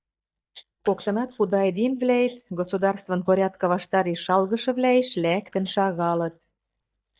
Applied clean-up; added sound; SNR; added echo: neural mask model DeepFilterNet 3.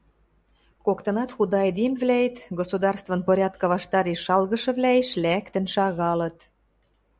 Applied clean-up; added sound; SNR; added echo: none; none; none; none.